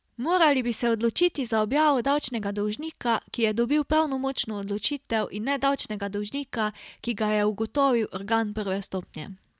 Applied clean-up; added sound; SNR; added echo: none; none; none; none.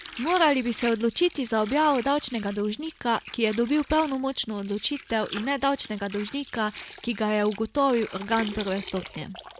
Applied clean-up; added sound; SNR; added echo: none; Water; 16 dB; none.